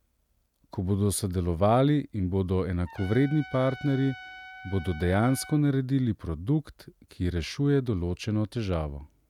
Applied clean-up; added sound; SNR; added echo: none; Trumpet; 17 dB; none.